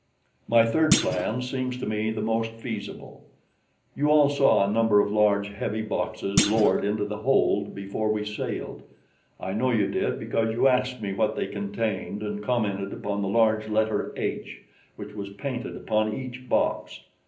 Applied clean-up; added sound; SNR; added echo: none; Thump, thud; 4 dB; reverberation time 0.5 s.